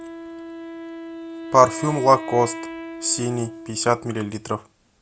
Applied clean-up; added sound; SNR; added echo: none; Wind instrument, woodwind instrument; 12 dB; none.